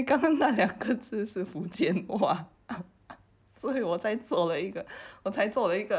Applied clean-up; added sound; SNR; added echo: none; none; none; none.